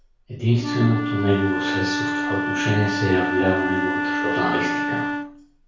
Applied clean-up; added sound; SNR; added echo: none; Wind instrument, woodwind instrument; 1 dB; reverberation time 0.6 s.